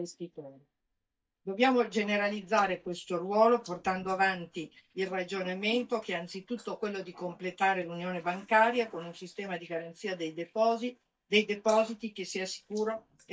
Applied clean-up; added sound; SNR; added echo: neural mask model DeepFilterNet 3.